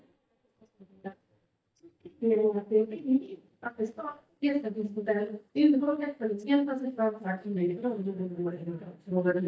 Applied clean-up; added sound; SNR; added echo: neural mask model DeepFilterNet 3.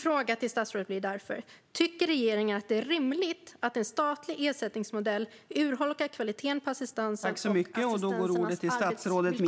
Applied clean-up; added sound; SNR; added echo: none; none; none; none.